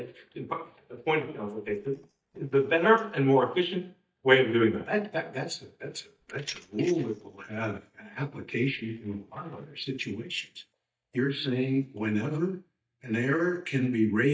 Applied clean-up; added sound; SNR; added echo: neural mask model DeepFilterNet 3.